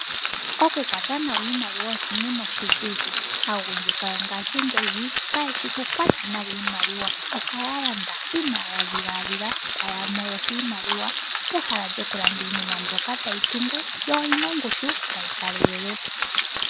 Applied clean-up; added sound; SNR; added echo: none; Frying (food); -4 dB; none.